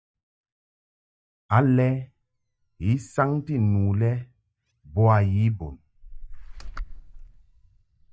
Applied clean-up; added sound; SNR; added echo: neural mask model DeepFilterNet 3.